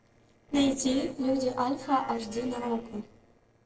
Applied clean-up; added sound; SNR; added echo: neural separator model SepFormer DNS4.